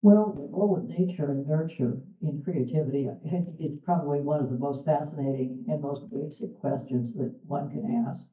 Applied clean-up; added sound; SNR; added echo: neural mask model DeepFilterNet 3.